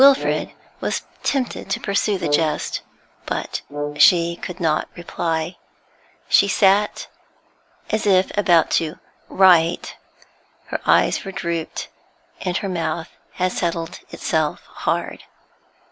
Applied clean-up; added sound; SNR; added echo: none; Brass instrument; 9 dB; none.